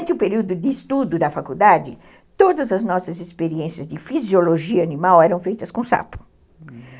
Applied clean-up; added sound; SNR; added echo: none; none; none; none.